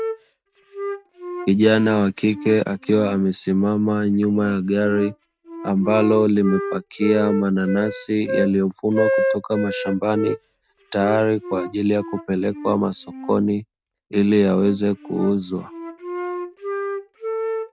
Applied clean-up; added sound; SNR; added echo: neural mask model RNNoise.